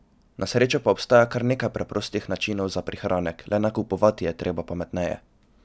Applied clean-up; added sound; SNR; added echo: none; none; none; none.